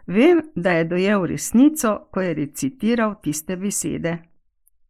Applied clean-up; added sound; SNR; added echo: neural mask model Resemble Enhance denoiser.